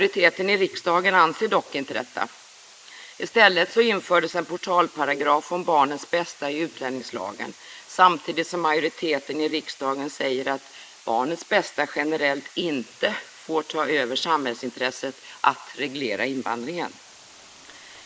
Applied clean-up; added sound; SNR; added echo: neural mask model Resemble Enhance denoiser.